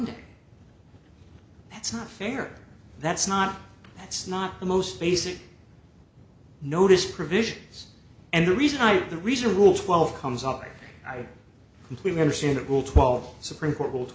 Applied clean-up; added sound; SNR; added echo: none; none; none; none.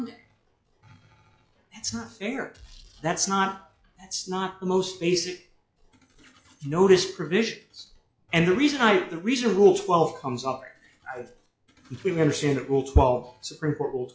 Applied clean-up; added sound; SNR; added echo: classical method log-MMSE.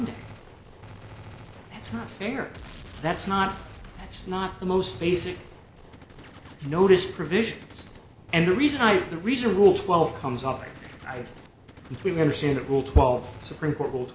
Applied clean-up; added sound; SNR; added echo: none; Gunshot, gunfire; 19 dB; none.